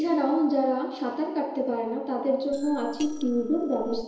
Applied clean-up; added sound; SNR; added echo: neural separator model SepFormer DNS4.